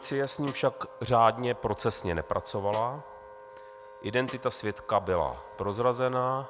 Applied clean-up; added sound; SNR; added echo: none; Snare drum + Wind instrument, woodwind instrument; 17 dB; none.